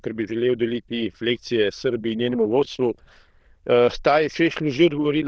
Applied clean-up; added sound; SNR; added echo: neural diffusion model UNIVERSE++.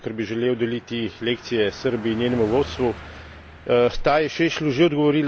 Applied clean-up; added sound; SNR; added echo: none; Car passing by; 19 dB; none.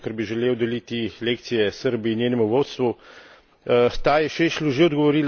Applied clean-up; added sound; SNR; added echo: none; none; none; none.